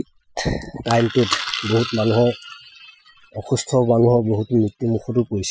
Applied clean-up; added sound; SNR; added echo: classical method Wiener filter.